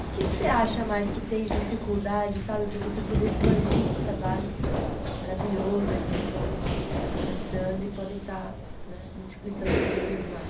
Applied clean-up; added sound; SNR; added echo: none; Run; -2 dB; none.